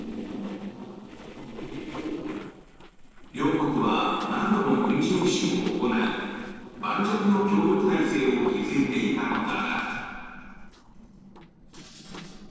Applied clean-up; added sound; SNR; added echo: neural separator model SepFormer DNS4.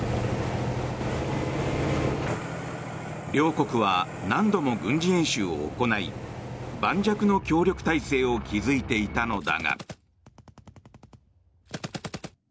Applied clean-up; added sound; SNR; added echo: none; none; none; none.